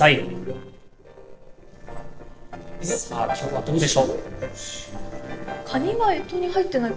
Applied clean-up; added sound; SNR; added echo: neural separator model SepFormer DNS4.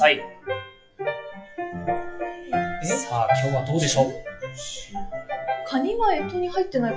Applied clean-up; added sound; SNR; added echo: classical method WPE with log-MMSE.